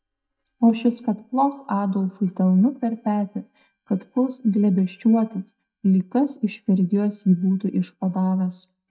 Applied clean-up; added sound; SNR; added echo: neural mask model DeepFilterNet 3.